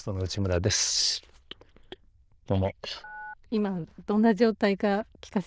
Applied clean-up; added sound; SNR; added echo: neural diffusion model UNIVERSE++.